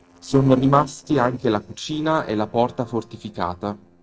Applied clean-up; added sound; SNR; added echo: neural separator model SepFormer DNS4.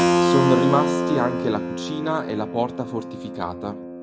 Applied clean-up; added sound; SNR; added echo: none; Keyboard (musical); -2 dB; none.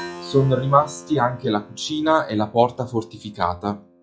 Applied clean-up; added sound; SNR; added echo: classical method log-MMSE.